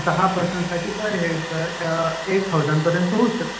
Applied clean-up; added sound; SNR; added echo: none; Domestic sounds, home sounds; 10 dB; reverberation time 0.9 s.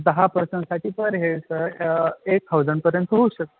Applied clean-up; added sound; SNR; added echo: none; none; none; none.